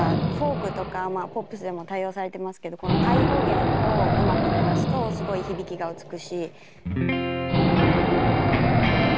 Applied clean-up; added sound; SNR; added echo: none; Wild animals; -4 dB; none.